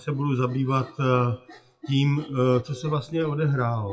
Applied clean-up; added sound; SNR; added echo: classical method WPE with log-MMSE.